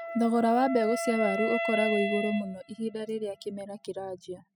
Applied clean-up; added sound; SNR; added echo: classical method spectral subtraction.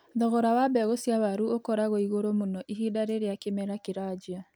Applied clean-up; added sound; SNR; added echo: none; none; none; none.